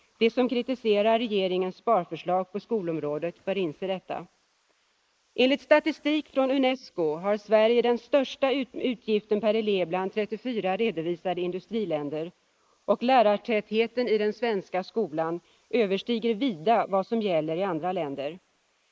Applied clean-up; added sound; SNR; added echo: neural mask model Resemble Enhance denoiser.